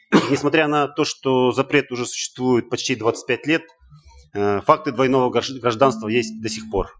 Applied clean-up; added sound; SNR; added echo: classical method Wiener filter.